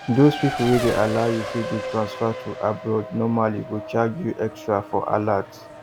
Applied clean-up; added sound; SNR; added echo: none; Race car, auto racing; 10 dB; none.